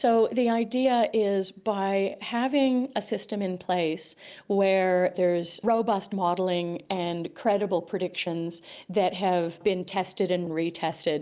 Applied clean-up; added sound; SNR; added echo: none; none; none; none.